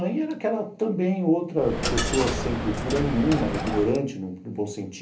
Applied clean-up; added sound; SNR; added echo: none; Coin (dropping); 3 dB; reverberation time 0.3 s.